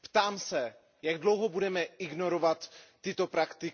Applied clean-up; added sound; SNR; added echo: none; none; none; none.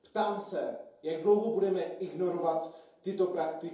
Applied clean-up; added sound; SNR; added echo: none; none; none; reverberation time 2.8 s.